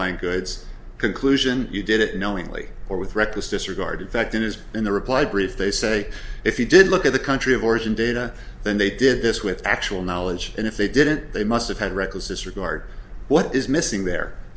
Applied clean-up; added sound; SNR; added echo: none; none; none; none.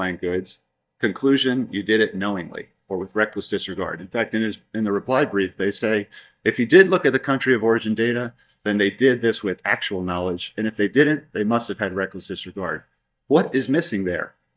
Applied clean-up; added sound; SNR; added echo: neural mask model DeepFilterNet 3.